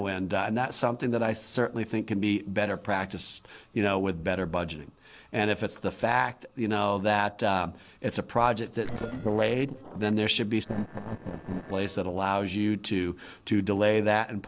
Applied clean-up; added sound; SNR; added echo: neural separator model SepFormer DNS4.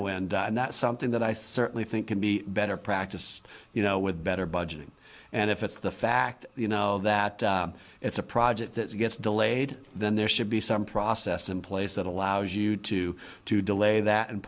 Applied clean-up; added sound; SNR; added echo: none; none; none; none.